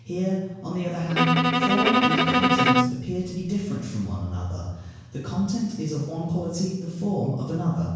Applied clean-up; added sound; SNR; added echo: none; Bowed string instrument; -4 dB; reverberation time 1.0 s.